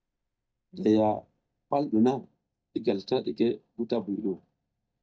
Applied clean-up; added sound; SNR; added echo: neural mask model DeepFilterNet 3.